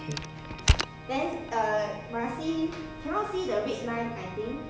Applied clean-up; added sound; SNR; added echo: none; Organ; 13 dB; none.